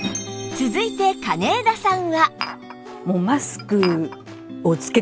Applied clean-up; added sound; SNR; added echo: none; Glass; 14 dB; none.